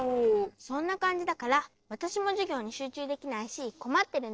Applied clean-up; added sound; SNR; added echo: neural separator model SepFormer DNS4.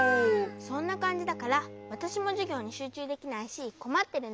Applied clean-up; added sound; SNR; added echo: none; Bowed string instrument; 14 dB; none.